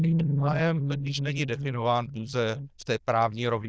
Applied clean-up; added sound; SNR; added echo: neural diffusion model UNIVERSE++.